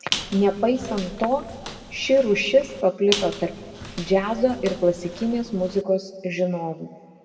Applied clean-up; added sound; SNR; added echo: none; Squeak; 11 dB; reverberation time 1.3 s.